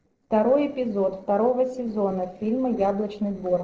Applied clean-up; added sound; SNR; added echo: neural separator model SepFormer DNS4.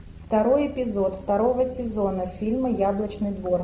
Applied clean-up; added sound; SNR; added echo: none; none; none; none.